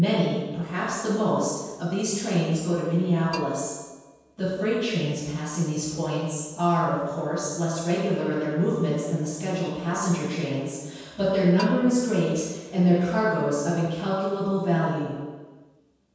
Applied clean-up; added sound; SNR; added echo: none; Bell; 19 dB; reverberation time 1.2 s.